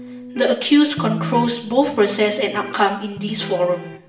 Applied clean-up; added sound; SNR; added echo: none; Electric guitar; 12 dB; reverberation time 0.7 s.